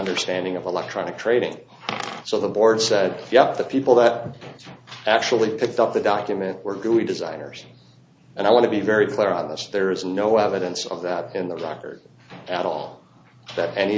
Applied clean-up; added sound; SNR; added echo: none; none; none; none.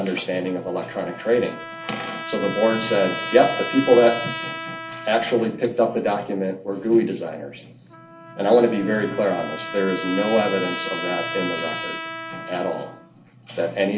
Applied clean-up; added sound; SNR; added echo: none; Trumpet; 10 dB; reverberation time 0.2 s.